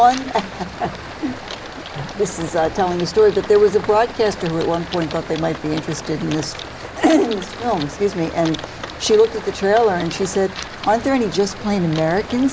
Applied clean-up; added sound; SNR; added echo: none; Typing + Stream; 13 dB; none.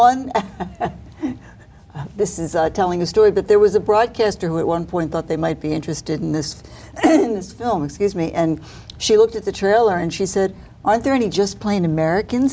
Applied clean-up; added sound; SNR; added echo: none; none; none; none.